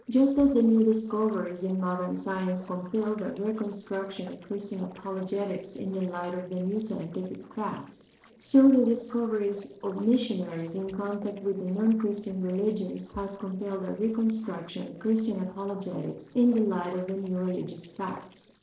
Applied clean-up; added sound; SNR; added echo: neural separator model SepFormer DNS4.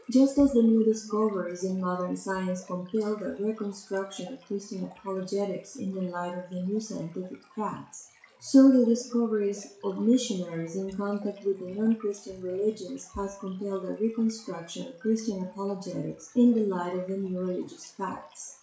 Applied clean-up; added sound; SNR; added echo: classical method WPE with log-MMSE.